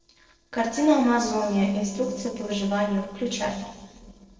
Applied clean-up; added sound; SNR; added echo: neural separator model SepFormer DNS4.